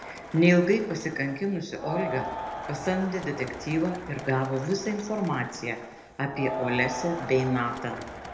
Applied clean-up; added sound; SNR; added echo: none; Crowd; 10 dB; reverberation time 0.8 s.